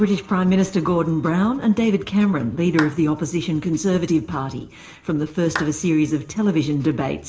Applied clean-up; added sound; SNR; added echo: none; Clapping; 14 dB; reverberation time 1.6 s.